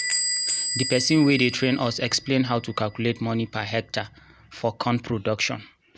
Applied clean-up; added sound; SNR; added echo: none; Door / Bell; 6 dB; none.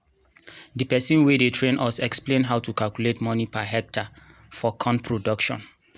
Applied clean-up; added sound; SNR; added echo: none; none; none; none.